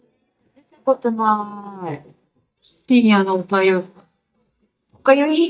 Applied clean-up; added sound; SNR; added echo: neural mask model DeepFilterNet 3.